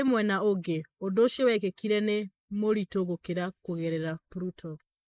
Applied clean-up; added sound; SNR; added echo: neural mask model Resemble Enhance denoiser.